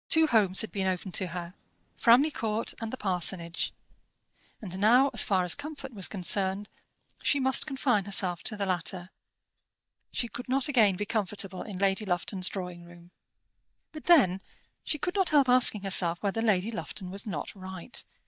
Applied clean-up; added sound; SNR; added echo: neural mask model DeepFilterNet 3.